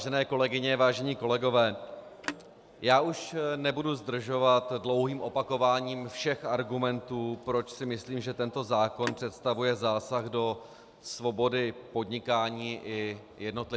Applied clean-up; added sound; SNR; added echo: none; Telephone; 14 dB; none.